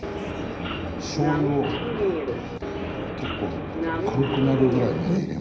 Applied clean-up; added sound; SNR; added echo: none; Subway, metro, underground; 1 dB; reverberation time 0.9 s.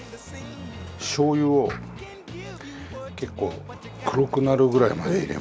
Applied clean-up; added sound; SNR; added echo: none; none; none; none.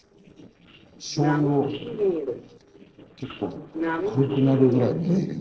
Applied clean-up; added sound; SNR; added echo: neural separator model SepFormer DNS4.